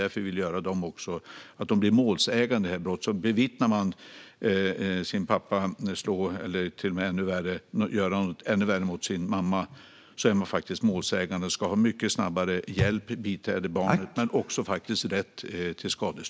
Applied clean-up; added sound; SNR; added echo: none; none; none; none.